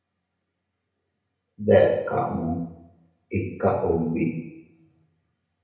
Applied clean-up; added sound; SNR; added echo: none; none; none; reverberation time 0.8 s.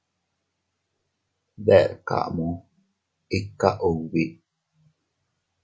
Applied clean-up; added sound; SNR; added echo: none; none; none; none.